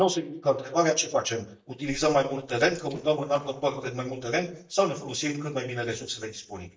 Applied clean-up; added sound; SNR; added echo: neural mask model DeepFilterNet 3.